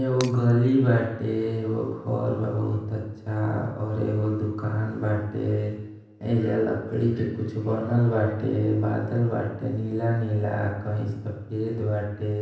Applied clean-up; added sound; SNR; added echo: none; Shatter; 15 dB; reverberation time 0.9 s.